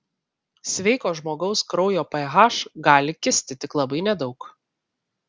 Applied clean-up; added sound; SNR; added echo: none; none; none; none.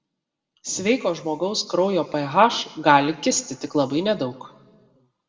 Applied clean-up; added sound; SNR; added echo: none; none; none; reverberation time 1.4 s.